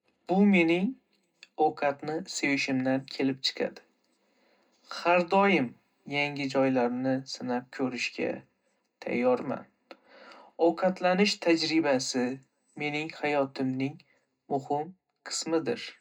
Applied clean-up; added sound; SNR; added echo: none; none; none; reverberation time 0.2 s.